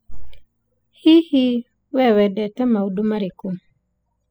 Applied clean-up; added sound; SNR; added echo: classical method spectral subtraction.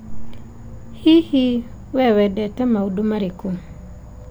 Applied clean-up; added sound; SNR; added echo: none; Insect / Frog; 18 dB; none.